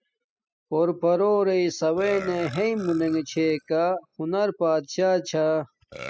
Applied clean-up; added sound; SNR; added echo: classical method spectral subtraction.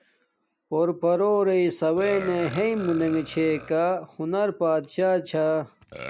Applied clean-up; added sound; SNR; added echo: none; Burping, eructation; 18 dB; none.